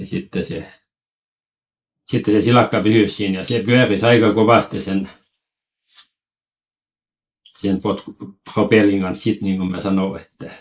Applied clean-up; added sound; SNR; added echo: neural mask model Resemble Enhance denoiser.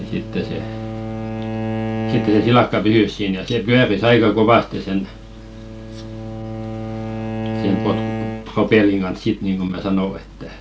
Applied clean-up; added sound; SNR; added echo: none; Bowed string instrument; 8 dB; none.